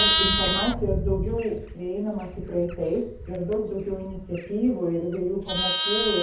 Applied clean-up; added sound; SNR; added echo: none; Livestock, farm animals, working animals; -1 dB; reverberation time 0.5 s.